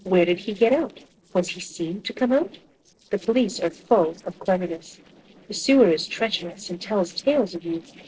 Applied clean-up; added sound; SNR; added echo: neural separator model SepFormer DNS4.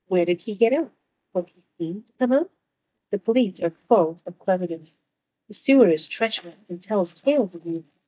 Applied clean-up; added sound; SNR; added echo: neural mask model DeepFilterNet 3.